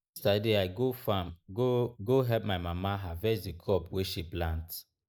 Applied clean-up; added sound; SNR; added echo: neural mask model Resemble Enhance denoiser.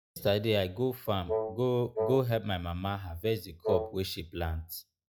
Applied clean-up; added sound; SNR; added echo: classical method log-MMSE.